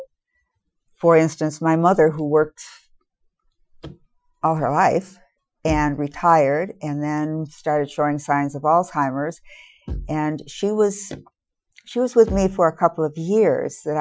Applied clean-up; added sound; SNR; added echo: classical method Wiener filter.